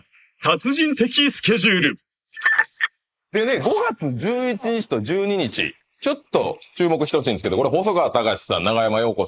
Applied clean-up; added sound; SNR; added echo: neural mask model Resemble Enhance denoiser.